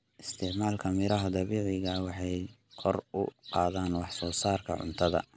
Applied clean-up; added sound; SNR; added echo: none; none; none; none.